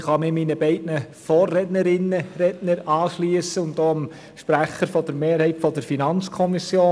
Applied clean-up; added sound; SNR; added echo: none; none; none; none.